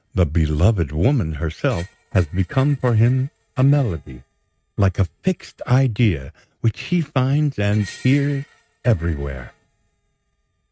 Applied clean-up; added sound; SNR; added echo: neural mask model RNNoise.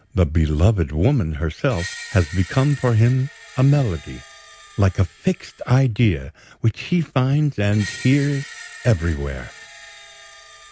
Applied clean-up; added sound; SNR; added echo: none; Screech; 19 dB; none.